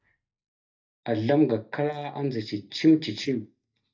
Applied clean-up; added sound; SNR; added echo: neural mask model DeepFilterNet 3.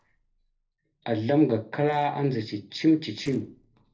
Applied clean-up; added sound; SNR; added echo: neural separator model SepFormer DNS4.